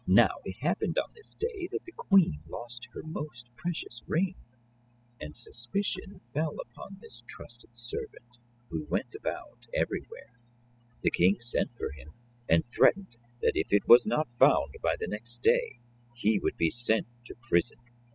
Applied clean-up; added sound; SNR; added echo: classical method spectral subtraction.